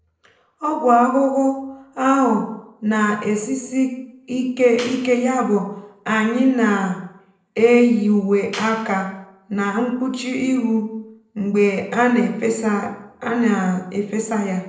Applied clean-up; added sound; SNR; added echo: neural separator model SepFormer DNS4.